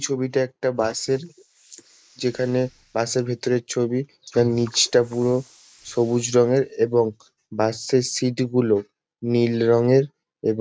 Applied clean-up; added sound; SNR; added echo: neural mask model Resemble Enhance denoiser.